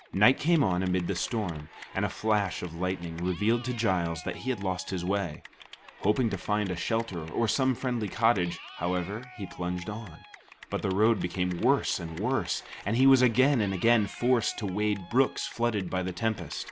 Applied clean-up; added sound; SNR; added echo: none; Cheering / Clapping; 19 dB; none.